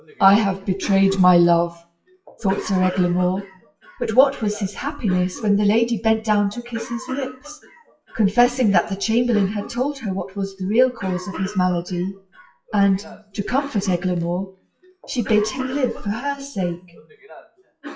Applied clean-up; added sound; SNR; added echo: classical method WPE with log-MMSE.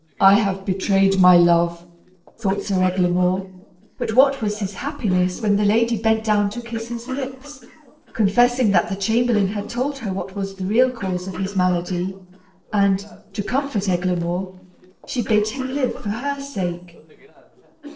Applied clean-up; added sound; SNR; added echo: neural separator model SepFormer DNS4.